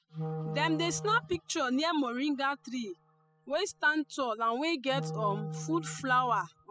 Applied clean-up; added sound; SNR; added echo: classical method spectral subtraction.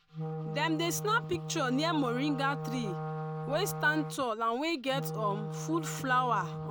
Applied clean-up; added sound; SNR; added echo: none; Wind instrument, woodwind instrument; 5 dB; none.